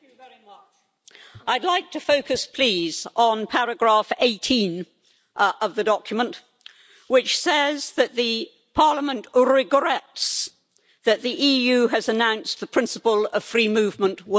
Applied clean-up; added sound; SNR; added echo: none; none; none; none.